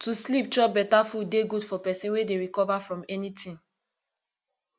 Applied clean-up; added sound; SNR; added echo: none; none; none; none.